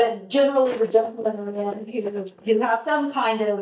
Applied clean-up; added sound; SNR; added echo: neural mask model DeepFilterNet 3.